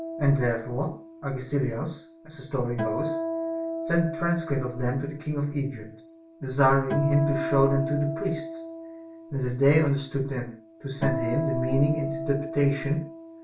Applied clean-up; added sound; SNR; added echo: none; Acoustic guitar; 7 dB; reverberation time 0.3 s.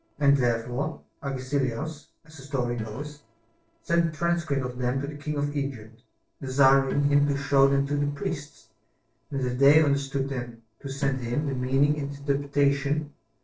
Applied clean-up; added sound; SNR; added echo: neural separator model SepFormer DNS4.